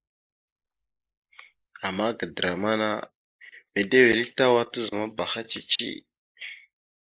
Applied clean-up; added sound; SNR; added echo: neural mask model Resemble Enhance denoiser.